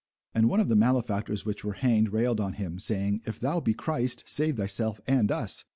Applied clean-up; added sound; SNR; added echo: none; none; none; none.